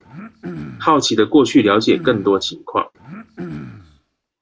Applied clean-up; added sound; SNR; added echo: none; Cough; 16 dB; none.